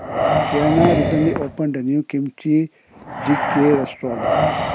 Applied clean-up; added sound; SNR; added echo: none; Breathing; 2 dB; none.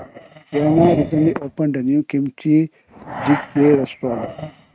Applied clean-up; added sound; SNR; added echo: neural mask model RNNoise.